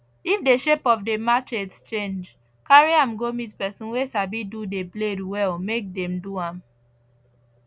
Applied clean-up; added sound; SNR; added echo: none; none; none; none.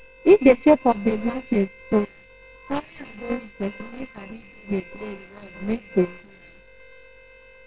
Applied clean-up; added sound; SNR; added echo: neural separator model SepFormer WHAMR!.